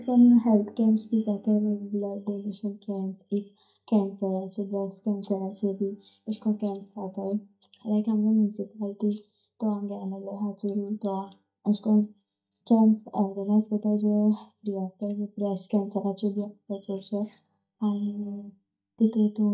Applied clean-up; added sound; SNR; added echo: neural mask model DeepFilterNet 3.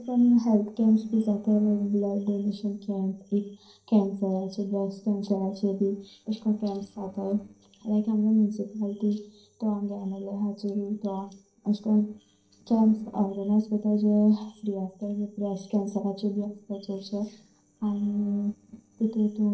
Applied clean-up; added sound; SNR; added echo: neural separator model SepFormer DNS4.